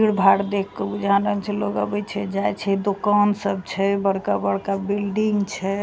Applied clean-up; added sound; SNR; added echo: none; none; none; none.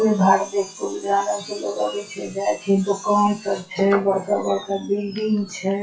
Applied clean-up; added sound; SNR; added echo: classical method WPE with log-MMSE.